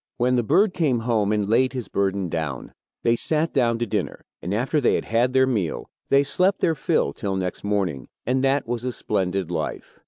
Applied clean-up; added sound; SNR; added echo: neural mask model Resemble Enhance denoiser.